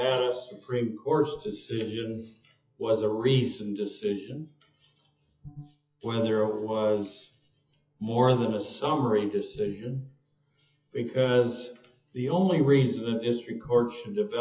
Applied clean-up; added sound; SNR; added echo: classical method WPE with log-MMSE.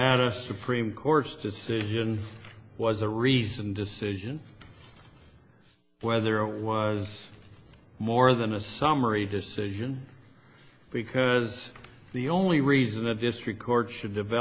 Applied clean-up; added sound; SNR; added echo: none; none; none; none.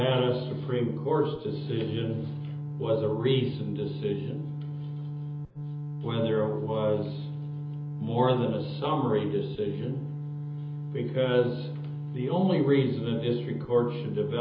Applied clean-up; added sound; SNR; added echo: none; Organ; 6 dB; reverberation time 0.7 s.